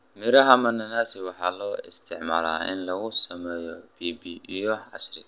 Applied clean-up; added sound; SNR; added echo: none; none; none; none.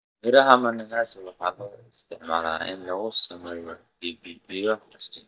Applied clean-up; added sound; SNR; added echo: neural mask model DeepFilterNet 3.